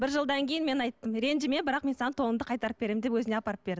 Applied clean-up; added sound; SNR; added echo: none; none; none; none.